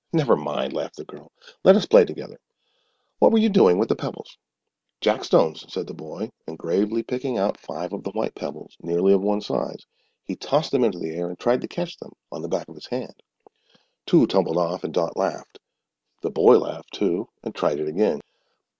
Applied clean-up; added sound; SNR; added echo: none; none; none; none.